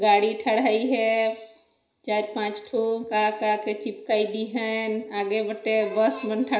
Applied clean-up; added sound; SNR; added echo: none; none; none; reverberation time 0.5 s.